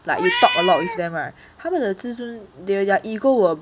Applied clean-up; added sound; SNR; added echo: none; Meow; 3 dB; none.